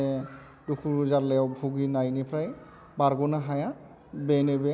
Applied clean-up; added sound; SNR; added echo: none; none; none; none.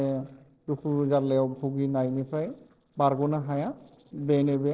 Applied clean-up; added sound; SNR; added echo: neural separator model SepFormer DNS4.